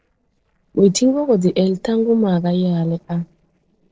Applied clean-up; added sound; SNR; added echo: neural separator model SepFormer DNS4.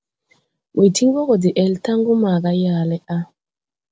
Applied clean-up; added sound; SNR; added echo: none; none; none; none.